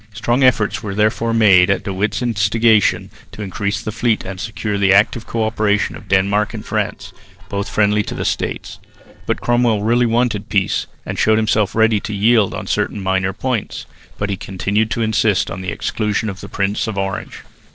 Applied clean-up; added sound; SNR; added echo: neural separator model SepFormer DNS4.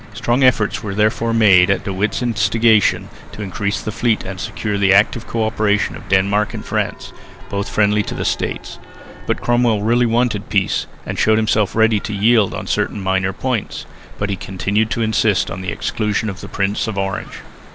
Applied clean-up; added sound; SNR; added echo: none; Church bell / Traffic noise, roadway noise; 19 dB; none.